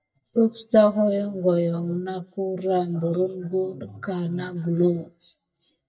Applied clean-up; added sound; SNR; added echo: neural mask model DeepFilterNet 3.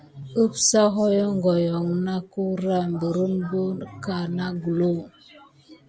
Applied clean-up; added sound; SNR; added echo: none; none; none; none.